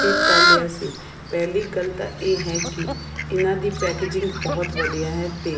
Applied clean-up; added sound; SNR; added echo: none; Fowl; -1 dB; reverberation time 2.1 s.